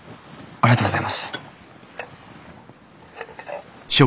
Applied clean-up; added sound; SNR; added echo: none; none; none; none.